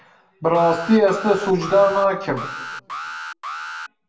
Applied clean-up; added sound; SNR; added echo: none; Alarm; 11 dB; reverberation time 0.7 s.